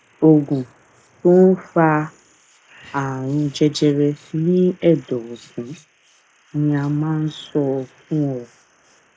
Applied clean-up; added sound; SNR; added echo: neural mask model Resemble Enhance denoiser.